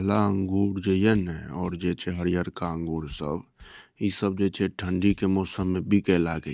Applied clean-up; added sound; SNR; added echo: neural mask model DeepFilterNet 3.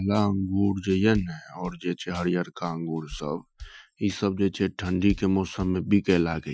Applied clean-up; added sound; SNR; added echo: classical method Wiener filter.